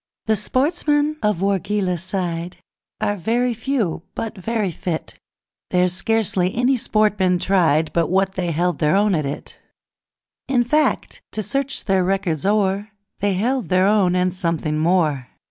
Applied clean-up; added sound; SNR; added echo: none; none; none; none.